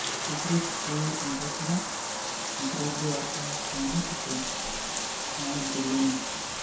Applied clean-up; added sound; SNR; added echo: none; Bathtub (filling or washing); -1 dB; reverberation time 0.7 s.